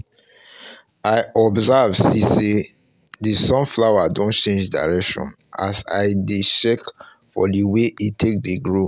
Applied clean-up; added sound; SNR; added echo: none; none; none; none.